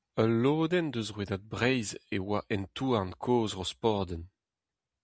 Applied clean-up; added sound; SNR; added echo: none; none; none; none.